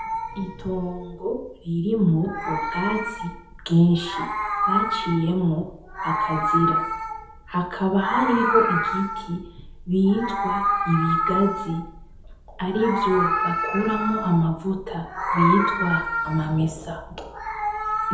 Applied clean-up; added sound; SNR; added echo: none; Meow; 2 dB; reverberation time 0.7 s.